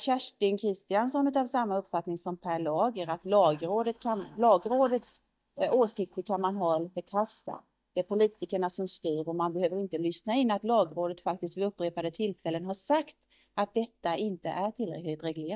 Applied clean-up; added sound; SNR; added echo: neural mask model DeepFilterNet 3.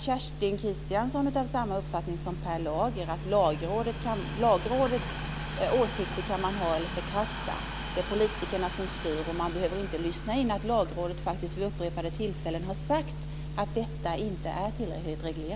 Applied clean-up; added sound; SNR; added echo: none; Train; 12 dB; none.